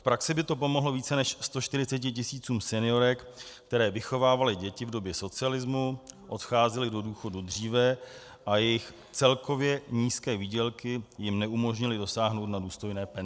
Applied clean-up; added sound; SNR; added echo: none; none; none; none.